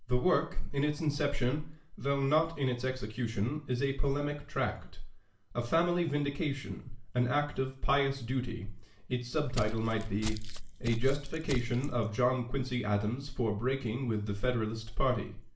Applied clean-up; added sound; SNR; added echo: none; Walk, footsteps; 4 dB; reverberation time 0.4 s.